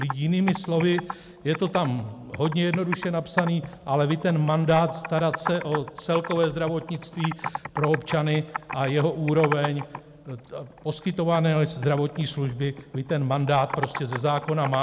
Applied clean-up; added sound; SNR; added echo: none; Computer keyboard; 11 dB; none.